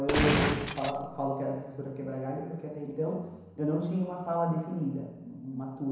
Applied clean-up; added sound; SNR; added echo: none; Gunshot, gunfire; -4 dB; reverberation time 1.0 s.